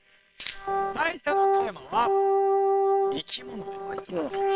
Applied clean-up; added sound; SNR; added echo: neural separator model SepFormer WHAM!.